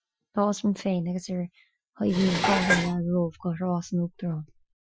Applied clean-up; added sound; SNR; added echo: classical method Wiener filter.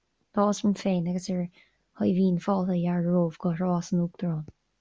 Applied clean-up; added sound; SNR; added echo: none; none; none; none.